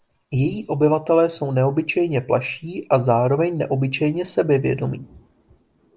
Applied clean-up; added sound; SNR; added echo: none; none; none; none.